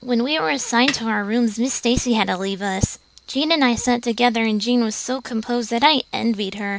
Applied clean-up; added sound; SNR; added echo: none; Snare drum; 11 dB; none.